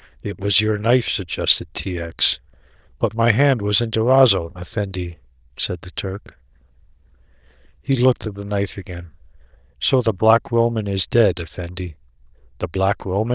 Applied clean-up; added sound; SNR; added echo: neural diffusion model UNIVERSE++.